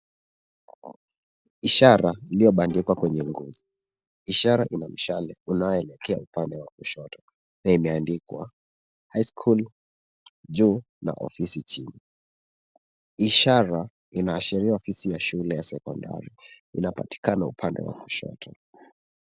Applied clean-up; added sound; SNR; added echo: neural separator model SepFormer DNS4.